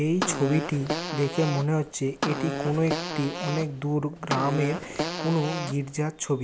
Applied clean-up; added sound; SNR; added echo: none; Fart; 5 dB; none.